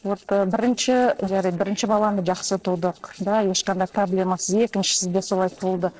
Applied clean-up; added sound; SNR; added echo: neural separator model SepFormer DNS4.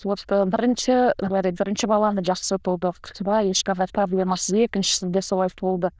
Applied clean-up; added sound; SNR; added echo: neural diffusion model UNIVERSE++.